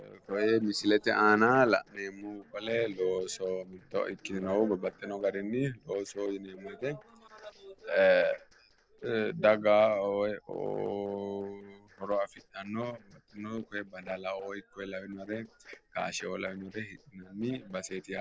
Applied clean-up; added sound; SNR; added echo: neural separator model SepFormer DNS4.